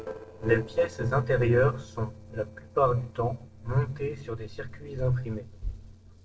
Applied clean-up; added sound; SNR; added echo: neural separator model SepFormer DNS4.